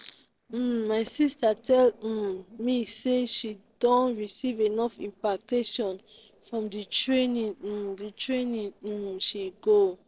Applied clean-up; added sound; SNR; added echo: neural separator model SepFormer DNS4.